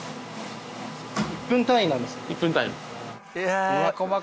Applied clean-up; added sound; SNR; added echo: none; Water tap, faucet; 12 dB; none.